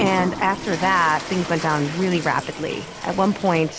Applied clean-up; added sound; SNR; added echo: none; Toilet flush; 10 dB; none.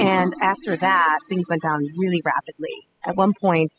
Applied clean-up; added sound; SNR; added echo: classical method spectral subtraction.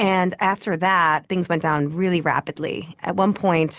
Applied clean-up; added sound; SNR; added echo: none; none; none; none.